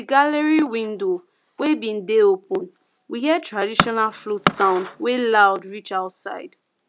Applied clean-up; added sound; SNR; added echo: none; Tools; 5 dB; none.